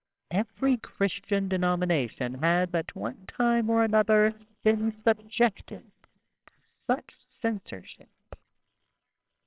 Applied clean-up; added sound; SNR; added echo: neural separator model SepFormer WHAMR!.